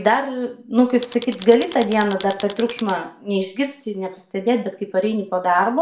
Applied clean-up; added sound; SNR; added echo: none; Tools; 14 dB; reverberation time 0.4 s.